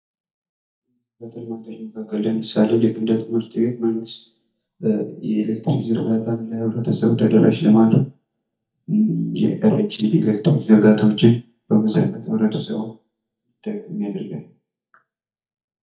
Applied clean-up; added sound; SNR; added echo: neural mask model DeepFilterNet 3.